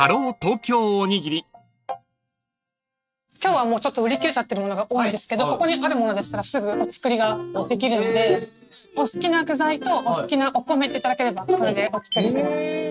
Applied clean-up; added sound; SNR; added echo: neural mask model RNNoise.